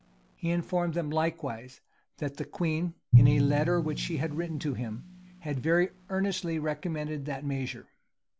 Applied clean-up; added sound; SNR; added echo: none; Drum; 2 dB; none.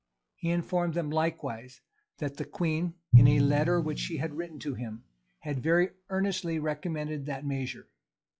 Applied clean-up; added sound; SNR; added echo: classical method log-MMSE.